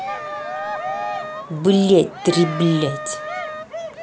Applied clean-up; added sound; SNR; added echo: none; Cheering + Wind instrument, woodwind instrument; 8 dB; none.